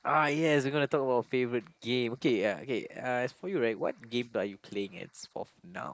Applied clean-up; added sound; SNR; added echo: neural mask model Resemble Enhance denoiser.